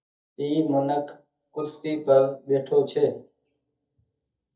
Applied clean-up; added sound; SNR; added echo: neural mask model DeepFilterNet 3.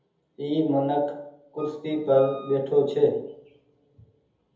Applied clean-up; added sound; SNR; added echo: none; Wind instrument, woodwind instrument; 20 dB; reverberation time 0.7 s.